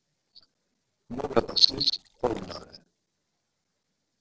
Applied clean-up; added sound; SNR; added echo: neural separator model SepFormer DNS4.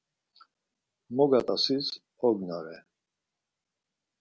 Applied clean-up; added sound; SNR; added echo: none; none; none; none.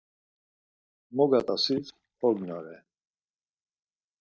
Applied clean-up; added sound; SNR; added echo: neural mask model DeepFilterNet 3.